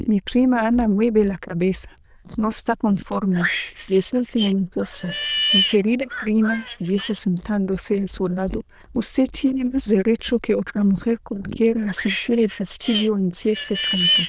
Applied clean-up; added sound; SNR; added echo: neural diffusion model UNIVERSE++.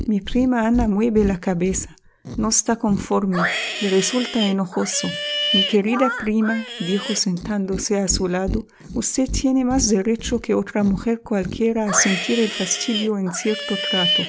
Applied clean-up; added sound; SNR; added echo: none; Livestock, farm animals, working animals; 7 dB; none.